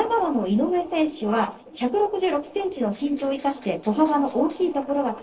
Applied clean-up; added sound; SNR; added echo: neural separator model SepFormer DNS4.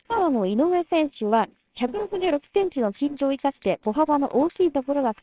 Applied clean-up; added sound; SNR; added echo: neural separator model SepFormer WHAMR!.